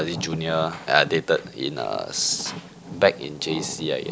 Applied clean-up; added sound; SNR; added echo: none; none; none; none.